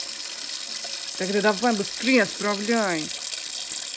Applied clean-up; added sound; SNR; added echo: none; Sink (filling or washing); 6 dB; none.